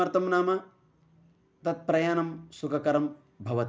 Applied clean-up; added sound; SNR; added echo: none; none; none; none.